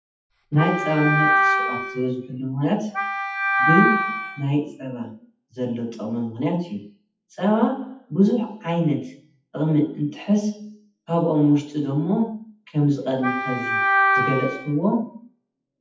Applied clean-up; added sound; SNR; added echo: classical method WPE with log-MMSE.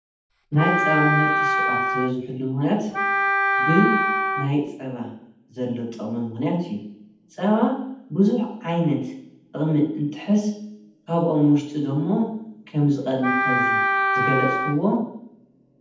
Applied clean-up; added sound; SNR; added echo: none; Wind instrument, woodwind instrument; -2 dB; reverberation time 0.8 s.